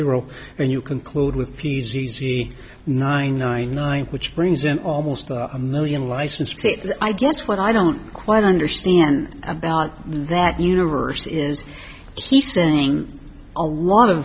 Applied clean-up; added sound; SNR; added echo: none; none; none; none.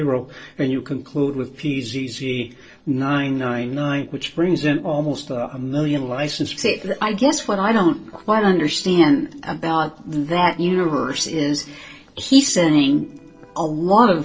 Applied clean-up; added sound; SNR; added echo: neural separator model SepFormer DNS4.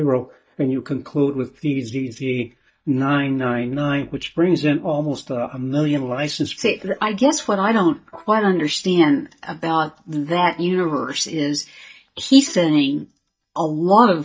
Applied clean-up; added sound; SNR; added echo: neural mask model DeepFilterNet 3.